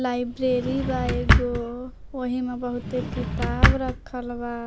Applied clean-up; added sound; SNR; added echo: none; Drawer open or close; -3 dB; none.